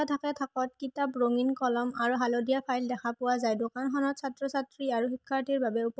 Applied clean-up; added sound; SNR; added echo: none; none; none; none.